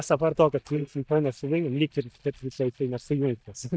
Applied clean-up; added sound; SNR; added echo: neural mask model DeepFilterNet 3.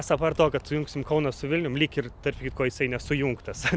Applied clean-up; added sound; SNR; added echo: none; none; none; none.